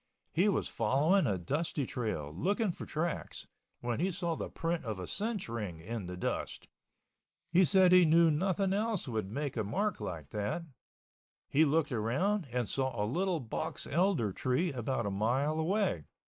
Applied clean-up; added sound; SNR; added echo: neural mask model Resemble Enhance denoiser.